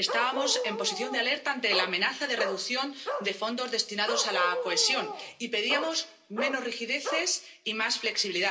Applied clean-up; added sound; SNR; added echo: none; Bark; 6 dB; reverberation time 0.2 s.